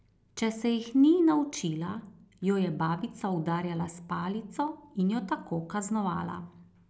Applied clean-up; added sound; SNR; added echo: none; none; none; none.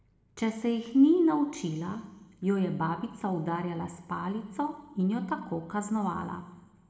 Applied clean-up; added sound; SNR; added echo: none; none; none; reverberation time 1.2 s.